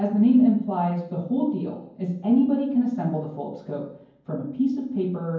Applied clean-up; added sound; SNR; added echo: none; none; none; reverberation time 0.9 s.